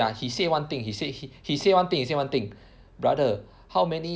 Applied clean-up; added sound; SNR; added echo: none; none; none; none.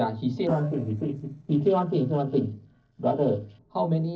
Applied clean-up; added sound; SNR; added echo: neural separator model SepFormer DNS4.